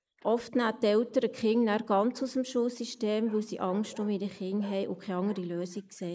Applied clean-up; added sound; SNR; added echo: neural mask model Resemble Enhance denoiser.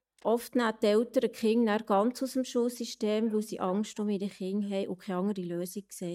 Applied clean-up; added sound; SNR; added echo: neural mask model DeepFilterNet 3.